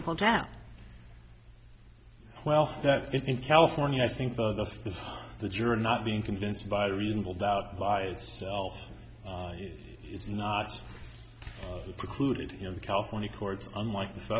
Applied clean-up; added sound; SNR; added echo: none; none; none; none.